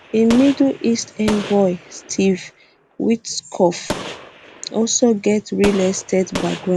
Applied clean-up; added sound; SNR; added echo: none; Gunshot, gunfire; 13 dB; none.